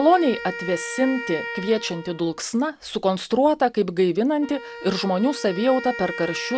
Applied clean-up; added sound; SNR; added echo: none; Wind instrument, woodwind instrument; 13 dB; none.